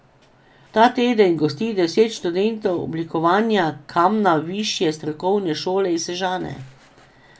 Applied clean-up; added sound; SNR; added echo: none; none; none; none.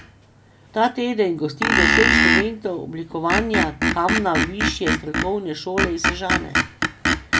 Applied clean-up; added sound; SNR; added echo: none; Screech; -3 dB; none.